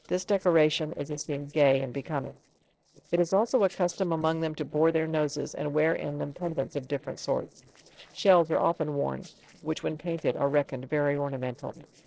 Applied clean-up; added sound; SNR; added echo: neural separator model SepFormer DNS4.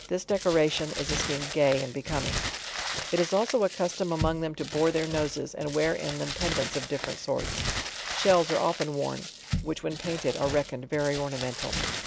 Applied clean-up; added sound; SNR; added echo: none; Crumpling, crinkling; 6 dB; none.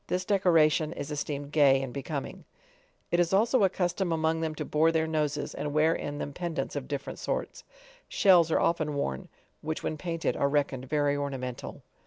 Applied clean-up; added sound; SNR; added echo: none; none; none; none.